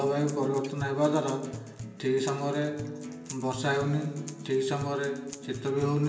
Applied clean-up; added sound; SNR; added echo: none; Acoustic guitar; 12 dB; reverberation time 1.1 s.